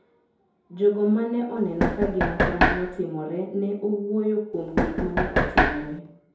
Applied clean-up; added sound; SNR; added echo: none; Knock; -3 dB; reverberation time 2.6 s.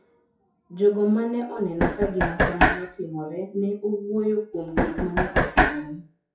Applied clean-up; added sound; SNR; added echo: classical method WPE with log-MMSE.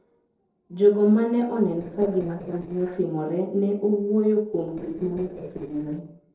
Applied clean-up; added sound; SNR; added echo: neural separator model SepFormer DNS4.